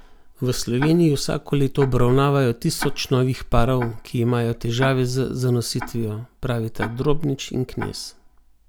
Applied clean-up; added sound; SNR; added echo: none; Tick-tock; 16 dB; none.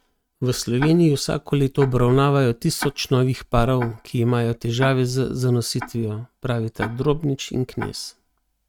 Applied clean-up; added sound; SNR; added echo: neural mask model RNNoise.